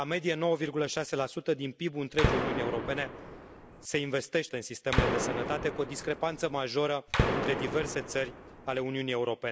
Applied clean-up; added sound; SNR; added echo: none; Gunshot, gunfire; 0 dB; none.